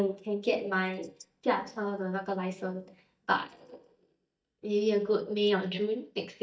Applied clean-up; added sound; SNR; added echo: neural mask model DeepFilterNet 3.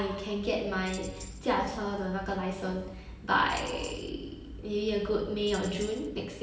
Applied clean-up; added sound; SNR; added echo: none; Tambourine; 16 dB; reverberation time 0.9 s.